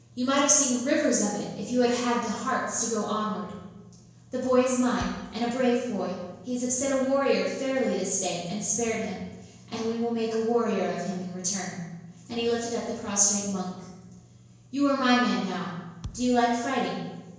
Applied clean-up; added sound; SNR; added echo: none; Thump, thud; 17 dB; reverberation time 1.0 s.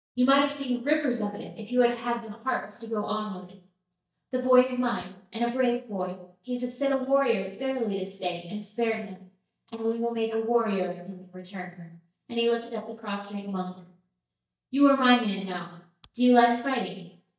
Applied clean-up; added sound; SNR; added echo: neural mask model DeepFilterNet 3.